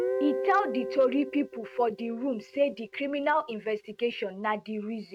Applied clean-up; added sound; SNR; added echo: neural mask model RNNoise.